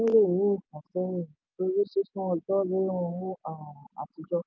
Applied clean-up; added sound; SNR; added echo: none; none; none; none.